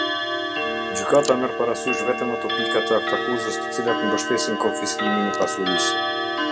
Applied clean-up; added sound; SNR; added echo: none; Clock; 0 dB; none.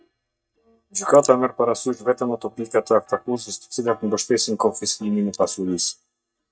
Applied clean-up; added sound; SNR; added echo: neural mask model DeepFilterNet 3.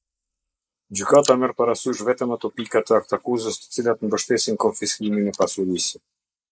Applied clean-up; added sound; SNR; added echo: neural mask model Resemble Enhance denoiser.